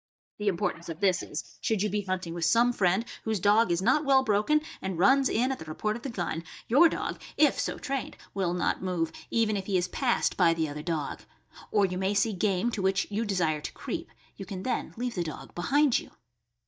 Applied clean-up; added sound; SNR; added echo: neural mask model DeepFilterNet 3.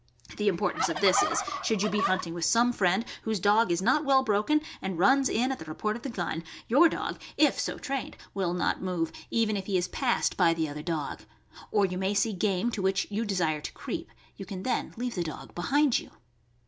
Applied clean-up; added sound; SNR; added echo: none; Fowl; 4 dB; none.